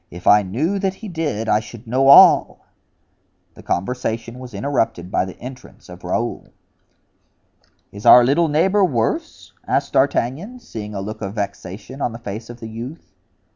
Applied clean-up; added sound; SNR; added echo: none; none; none; none.